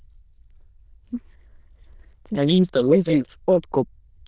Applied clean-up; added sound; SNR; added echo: neural diffusion model UNIVERSE++.